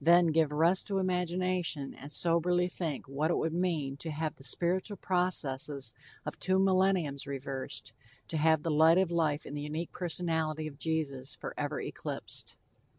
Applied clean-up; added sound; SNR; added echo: none; none; none; none.